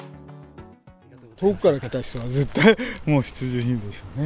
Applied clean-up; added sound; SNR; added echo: none; none; none; none.